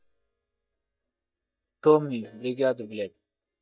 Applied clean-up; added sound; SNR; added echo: neural mask model DeepFilterNet 3.